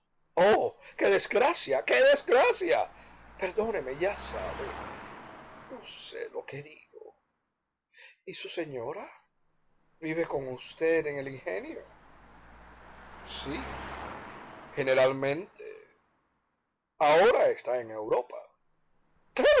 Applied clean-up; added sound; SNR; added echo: none; Engine; 19 dB; none.